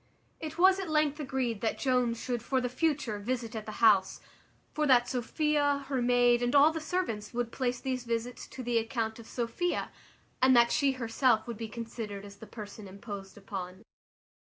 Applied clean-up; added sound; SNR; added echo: none; none; none; none.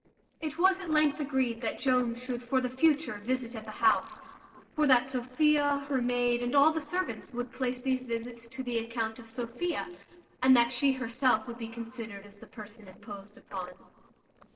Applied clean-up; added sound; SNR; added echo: neural separator model SepFormer DNS4.